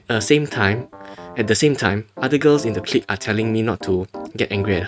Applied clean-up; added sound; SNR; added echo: neural mask model RNNoise.